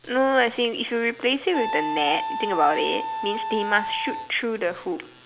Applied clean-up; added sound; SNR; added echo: none; Wind instrument, woodwind instrument; 6 dB; none.